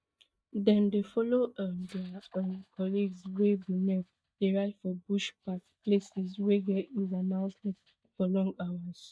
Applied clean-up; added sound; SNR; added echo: neural mask model DeepFilterNet 3.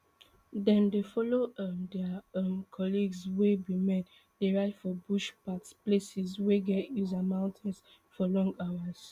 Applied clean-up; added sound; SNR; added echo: none; none; none; none.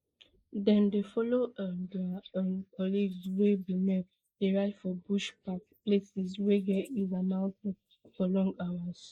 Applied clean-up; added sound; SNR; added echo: neural mask model Resemble Enhance denoiser.